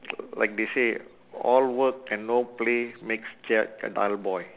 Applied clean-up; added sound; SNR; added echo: none; none; none; none.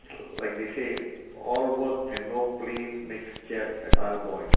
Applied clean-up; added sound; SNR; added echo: none; Scissors; -3 dB; reverberation time 1.2 s.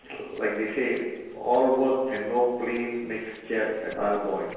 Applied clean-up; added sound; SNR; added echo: neural separator model SepFormer DNS4.